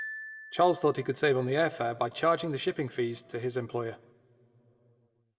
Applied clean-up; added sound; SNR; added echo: none; Piano; 19 dB; reverberation time 1.4 s.